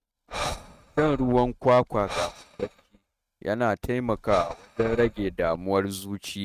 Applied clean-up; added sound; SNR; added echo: neural mask model RNNoise.